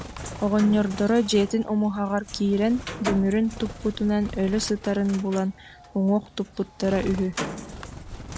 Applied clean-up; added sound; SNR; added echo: none; Bird; 12 dB; none.